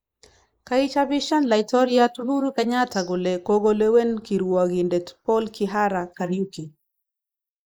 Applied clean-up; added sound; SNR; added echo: neural mask model Resemble Enhance denoiser.